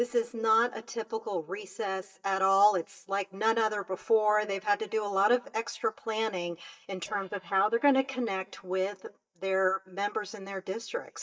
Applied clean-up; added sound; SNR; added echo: neural mask model DeepFilterNet 3.